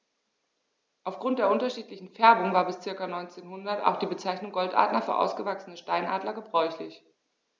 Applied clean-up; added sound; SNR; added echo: none; none; none; none.